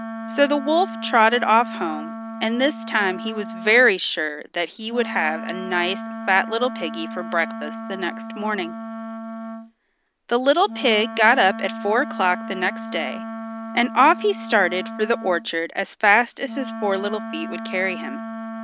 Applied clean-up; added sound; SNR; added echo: none; Wind instrument, woodwind instrument; 10 dB; none.